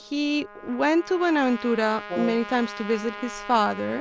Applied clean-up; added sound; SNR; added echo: none; Trumpet + Brass instrument; 12 dB; none.